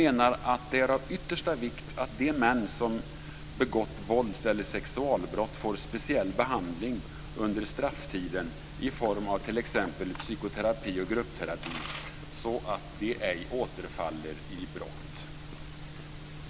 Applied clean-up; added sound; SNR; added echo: none; none; none; none.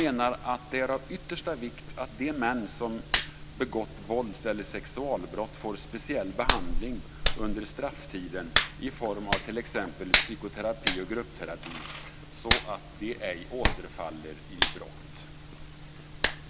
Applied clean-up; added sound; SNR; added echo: none; Hands; 0 dB; none.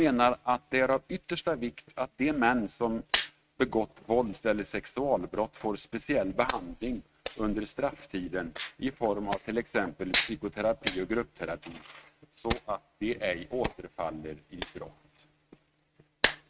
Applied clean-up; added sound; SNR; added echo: neural mask model RNNoise.